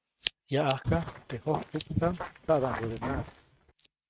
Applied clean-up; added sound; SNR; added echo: neural mask model RNNoise.